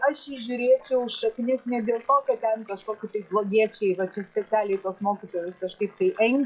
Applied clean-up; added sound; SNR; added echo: classical method log-MMSE.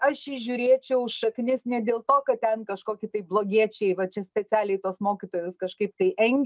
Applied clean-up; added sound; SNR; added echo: none; none; none; none.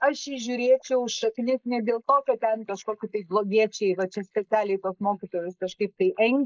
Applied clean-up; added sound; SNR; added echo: neural mask model Resemble Enhance denoiser.